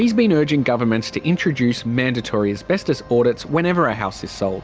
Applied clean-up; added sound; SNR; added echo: none; none; none; none.